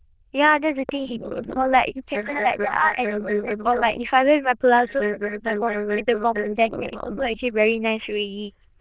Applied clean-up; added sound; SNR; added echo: neural diffusion model UNIVERSE++.